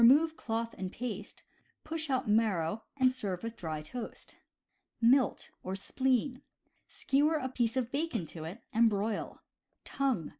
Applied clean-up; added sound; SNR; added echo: neural mask model Resemble Enhance denoiser.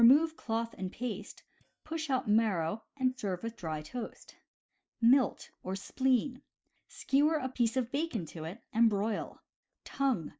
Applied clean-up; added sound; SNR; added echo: neural mask model DeepFilterNet 3.